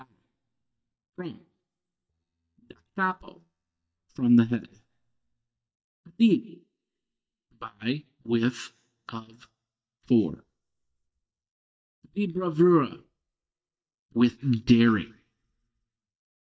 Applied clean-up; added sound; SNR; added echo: neural mask model DeepFilterNet 3.